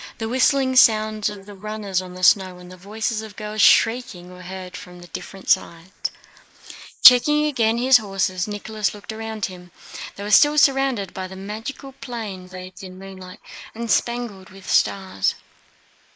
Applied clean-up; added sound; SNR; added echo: neural mask model Resemble Enhance denoiser.